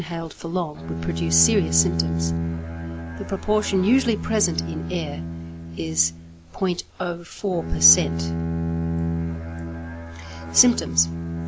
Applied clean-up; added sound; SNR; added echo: none; Bowed string instrument; 4 dB; none.